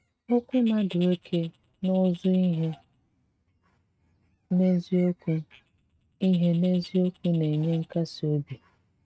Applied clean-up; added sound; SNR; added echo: neural mask model RNNoise.